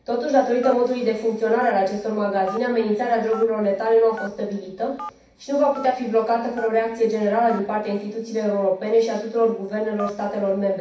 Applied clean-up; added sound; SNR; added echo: none; Telephone; 19 dB; reverberation time 0.6 s.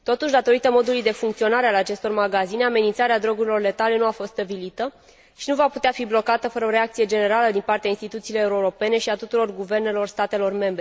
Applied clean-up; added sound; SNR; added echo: none; none; none; none.